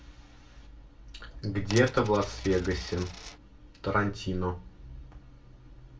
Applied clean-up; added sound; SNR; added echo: none; Coin (dropping); 12 dB; reverberation time 0.2 s.